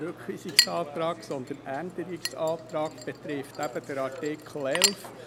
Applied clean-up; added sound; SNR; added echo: none; Chink, clink; 0 dB; none.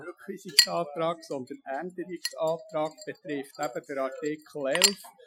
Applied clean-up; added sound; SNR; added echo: classical method Wiener filter.